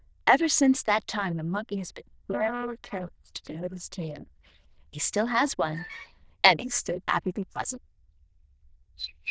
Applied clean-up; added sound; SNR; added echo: neural diffusion model UNIVERSE++.